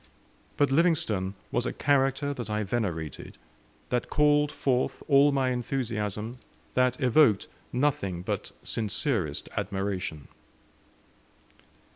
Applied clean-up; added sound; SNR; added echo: none; none; none; none.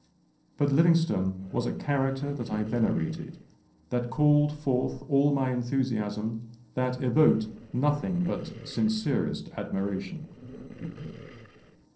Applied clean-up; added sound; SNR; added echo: neural separator model SepFormer DNS4.